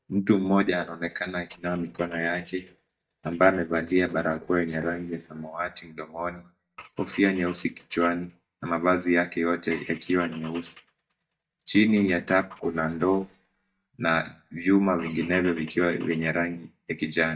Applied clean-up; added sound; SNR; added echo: neural mask model DeepFilterNet 3.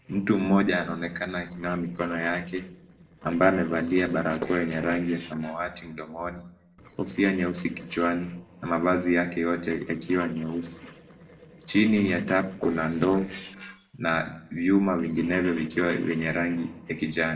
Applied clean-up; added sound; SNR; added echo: neural separator model SepFormer DNS4.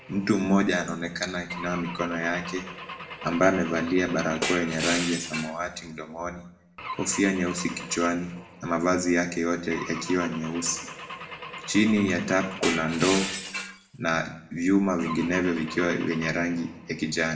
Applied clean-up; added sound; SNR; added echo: none; Glass / Engine / Car; 10 dB; reverberation time 0.6 s.